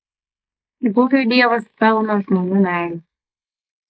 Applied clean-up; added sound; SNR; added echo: neural mask model Resemble Enhance denoiser.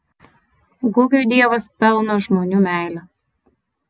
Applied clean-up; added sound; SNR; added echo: none; none; none; none.